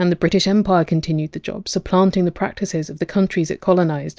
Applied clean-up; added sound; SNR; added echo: none; none; none; none.